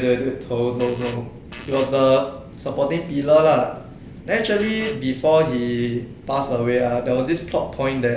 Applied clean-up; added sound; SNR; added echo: none; Fart; 17 dB; none.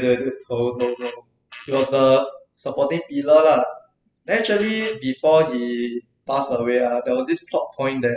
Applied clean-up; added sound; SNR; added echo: classical method spectral subtraction.